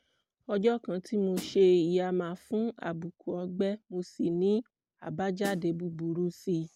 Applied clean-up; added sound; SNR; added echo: none; Snare drum; 13 dB; none.